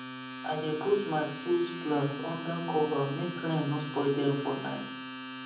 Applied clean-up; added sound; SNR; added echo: none; Domestic sounds, home sounds; 9 dB; reverberation time 0.6 s.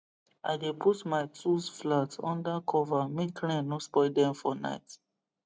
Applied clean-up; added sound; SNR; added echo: none; none; none; none.